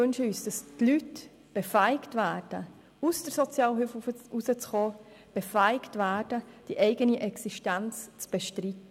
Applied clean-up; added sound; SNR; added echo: none; none; none; none.